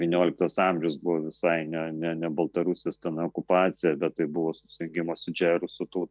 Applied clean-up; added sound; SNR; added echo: none; none; none; none.